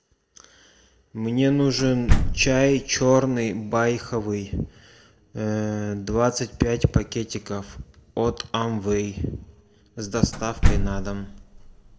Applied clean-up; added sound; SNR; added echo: none; Slam; -1 dB; reverberation time 0.8 s.